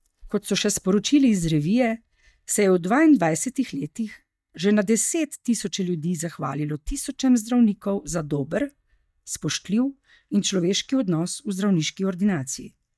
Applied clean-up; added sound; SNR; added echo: neural mask model DeepFilterNet 3.